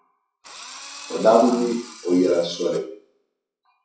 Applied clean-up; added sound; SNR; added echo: classical method WPE with log-MMSE.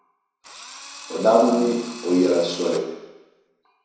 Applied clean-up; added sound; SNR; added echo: none; Drill; 17 dB; reverberation time 1.0 s.